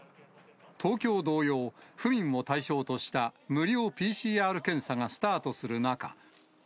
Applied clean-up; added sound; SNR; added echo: none; none; none; none.